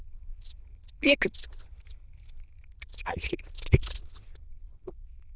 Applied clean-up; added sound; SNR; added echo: neural diffusion model UNIVERSE++.